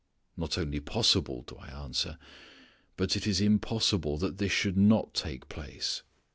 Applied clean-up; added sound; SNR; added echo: none; none; none; none.